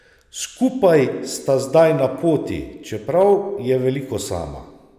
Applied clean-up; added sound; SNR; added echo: none; none; none; none.